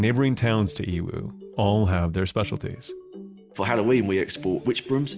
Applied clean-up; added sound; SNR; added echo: none; none; none; none.